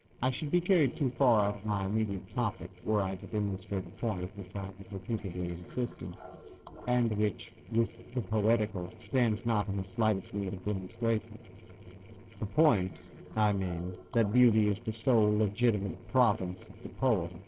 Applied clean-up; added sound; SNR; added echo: neural separator model SepFormer DNS4.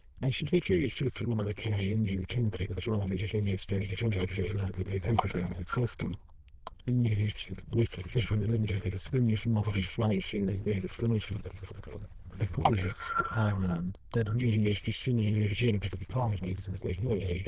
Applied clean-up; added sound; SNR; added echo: neural diffusion model UNIVERSE++.